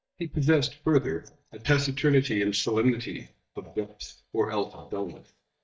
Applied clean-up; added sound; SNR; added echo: neural mask model DeepFilterNet 3.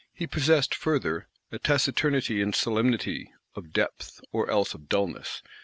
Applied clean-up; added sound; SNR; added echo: none; none; none; none.